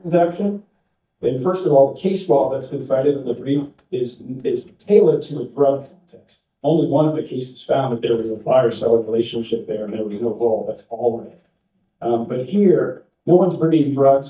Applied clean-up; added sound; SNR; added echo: neural mask model DeepFilterNet 3.